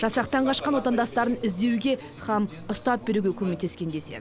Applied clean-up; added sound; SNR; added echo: none; Mechanisms; 20 dB; none.